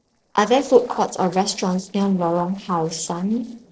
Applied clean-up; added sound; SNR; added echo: neural separator model SepFormer DNS4.